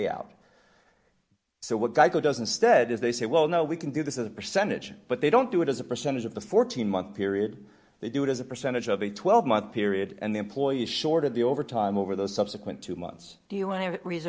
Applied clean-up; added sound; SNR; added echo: none; none; none; none.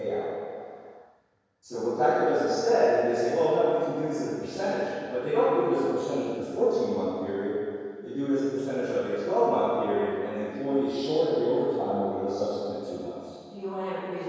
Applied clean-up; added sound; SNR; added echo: none; none; none; reverberation time 2.2 s.